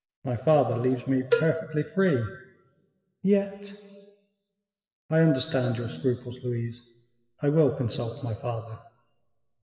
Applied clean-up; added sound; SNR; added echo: classical method WPE with log-MMSE.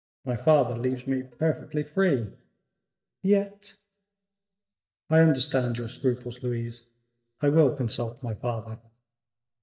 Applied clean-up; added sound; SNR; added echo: neural mask model DeepFilterNet 3.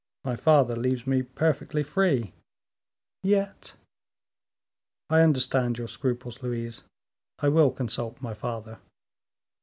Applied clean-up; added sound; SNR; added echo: none; none; none; none.